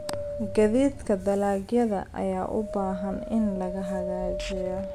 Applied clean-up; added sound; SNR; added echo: none; Wind; 9 dB; none.